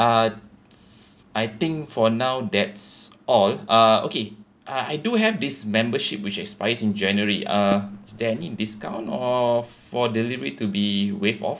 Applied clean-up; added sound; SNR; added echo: none; Fireworks; 19 dB; none.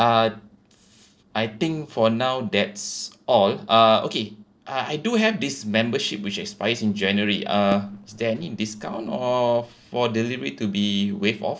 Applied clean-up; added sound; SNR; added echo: neural separator model SepFormer DNS4.